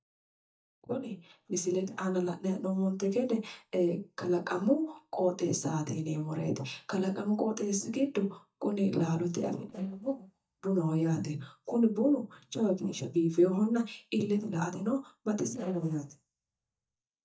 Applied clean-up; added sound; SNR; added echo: neural mask model DeepFilterNet 3.